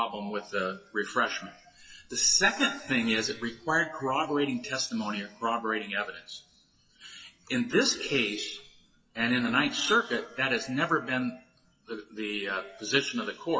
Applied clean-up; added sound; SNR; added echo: classical method WPE with log-MMSE.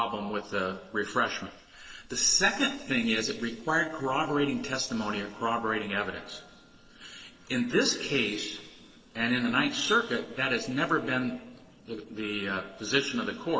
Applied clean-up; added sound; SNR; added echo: neural separator model SepFormer DNS4.